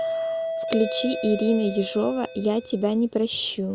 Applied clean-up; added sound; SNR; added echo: none; Doorbell; 7 dB; none.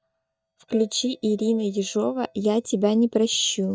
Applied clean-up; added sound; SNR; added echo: neural mask model DeepFilterNet 3.